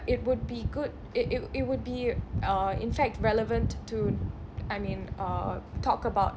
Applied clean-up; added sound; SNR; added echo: none; none; none; none.